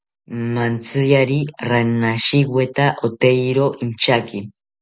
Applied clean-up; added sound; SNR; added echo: none; none; none; none.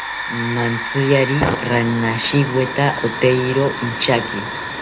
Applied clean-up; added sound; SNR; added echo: none; Hiss / Fire; 6 dB; none.